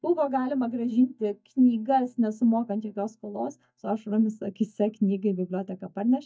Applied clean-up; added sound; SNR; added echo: neural mask model DeepFilterNet 3.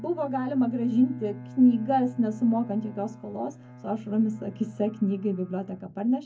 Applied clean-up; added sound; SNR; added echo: none; Bowed string instrument; 17 dB; reverberation time 0.3 s.